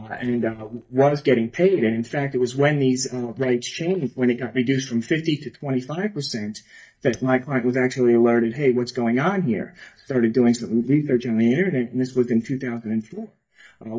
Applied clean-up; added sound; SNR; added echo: neural mask model DeepFilterNet 3.